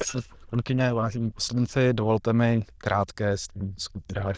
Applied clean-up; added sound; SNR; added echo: neural diffusion model UNIVERSE++.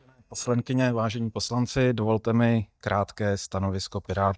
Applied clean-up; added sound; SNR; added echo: neural mask model DeepFilterNet 3.